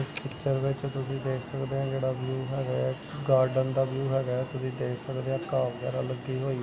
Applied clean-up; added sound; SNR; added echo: none; Alarm; 12 dB; reverberation time 1.1 s.